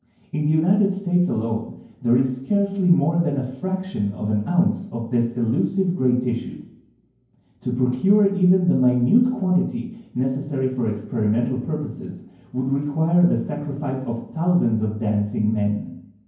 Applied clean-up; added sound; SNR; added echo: none; none; none; reverberation time 0.9 s.